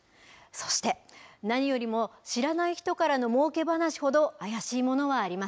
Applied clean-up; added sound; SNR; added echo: none; none; none; none.